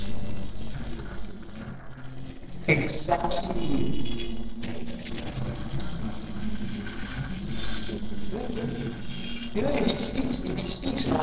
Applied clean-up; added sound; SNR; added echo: neural separator model SepFormer DNS4.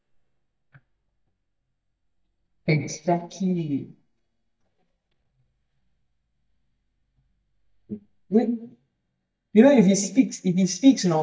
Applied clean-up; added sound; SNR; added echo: neural mask model DeepFilterNet 3.